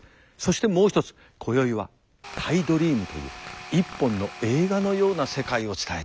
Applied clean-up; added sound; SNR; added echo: none; Tools; 15 dB; none.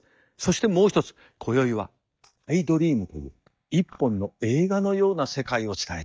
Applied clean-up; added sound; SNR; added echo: neural mask model DeepFilterNet 3.